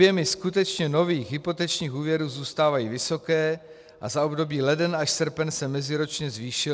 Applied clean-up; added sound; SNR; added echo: none; none; none; none.